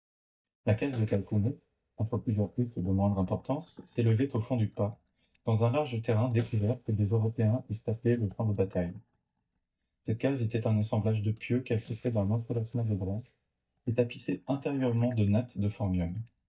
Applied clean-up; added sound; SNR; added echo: neural mask model DeepFilterNet 3.